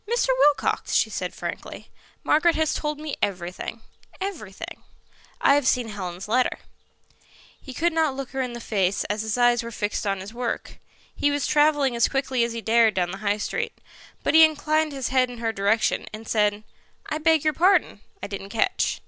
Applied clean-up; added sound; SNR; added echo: none; none; none; none.